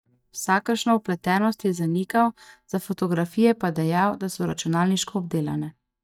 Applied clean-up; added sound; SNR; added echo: neural mask model DeepFilterNet 3.